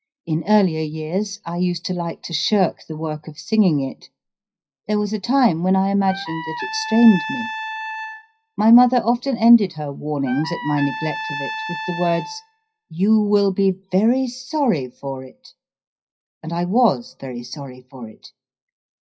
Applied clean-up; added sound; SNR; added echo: classical method WPE with log-MMSE.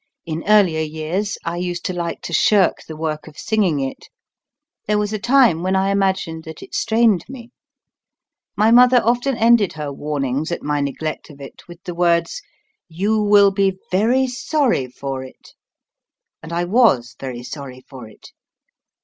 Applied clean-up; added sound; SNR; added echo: none; none; none; none.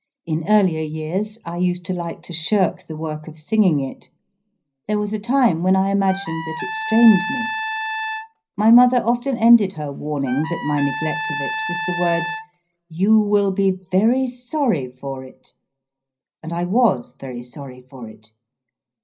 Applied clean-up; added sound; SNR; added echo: none; Trumpet; 7 dB; reverberation time 0.4 s.